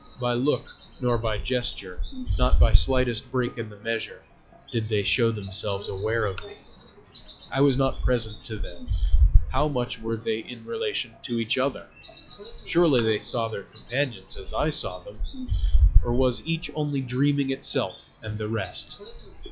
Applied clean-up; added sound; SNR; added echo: classical method log-MMSE.